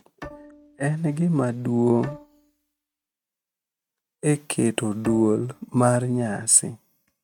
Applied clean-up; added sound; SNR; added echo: neural mask model RNNoise.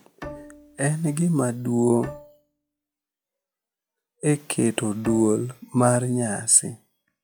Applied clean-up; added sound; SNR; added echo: classical method log-MMSE.